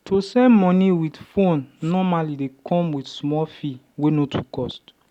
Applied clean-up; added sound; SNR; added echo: none; none; none; none.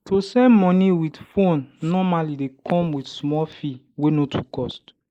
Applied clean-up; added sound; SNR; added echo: neural mask model Resemble Enhance denoiser.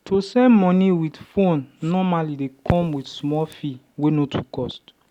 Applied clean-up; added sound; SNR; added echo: none; Crackle; 12 dB; none.